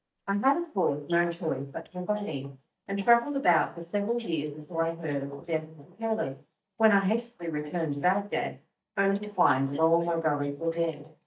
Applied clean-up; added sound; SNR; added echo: neural mask model DeepFilterNet 3.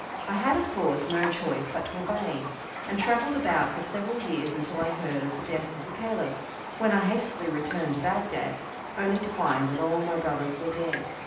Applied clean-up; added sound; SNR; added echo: none; Raindrop; 8 dB; reverberation time 0.9 s.